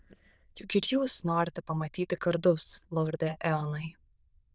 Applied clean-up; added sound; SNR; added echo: neural diffusion model UNIVERSE++.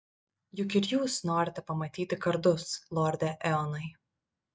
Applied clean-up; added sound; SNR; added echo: none; none; none; none.